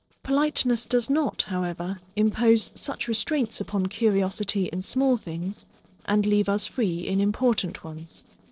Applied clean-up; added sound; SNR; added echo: neural separator model SepFormer DNS4.